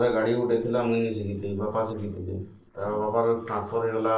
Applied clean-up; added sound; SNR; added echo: neural separator model SepFormer DNS4.